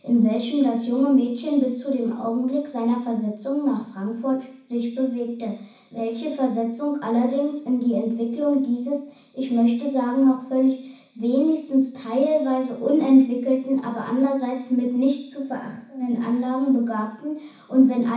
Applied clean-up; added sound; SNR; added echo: none; none; none; reverberation time 0.6 s.